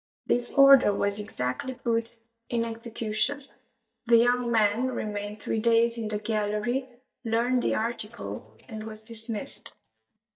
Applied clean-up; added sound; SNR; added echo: neural mask model DeepFilterNet 3.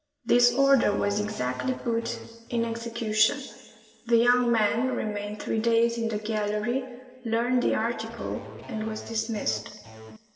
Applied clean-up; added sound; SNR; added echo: none; Electric guitar / Bass guitar; 16 dB; reverberation time 2.1 s.